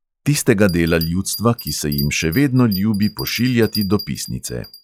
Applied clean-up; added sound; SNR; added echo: classical method log-MMSE.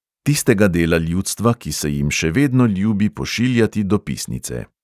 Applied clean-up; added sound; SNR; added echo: none; none; none; none.